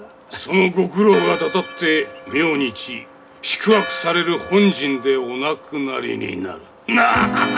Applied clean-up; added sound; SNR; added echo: none; Church bell; 14 dB; reverberation time 0.3 s.